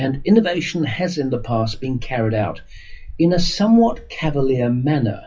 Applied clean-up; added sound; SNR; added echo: classical method WPE with log-MMSE.